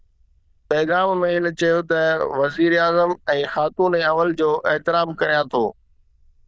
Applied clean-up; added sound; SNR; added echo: neural diffusion model UNIVERSE++.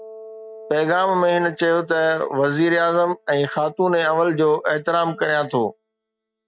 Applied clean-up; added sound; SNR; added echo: neural mask model RNNoise.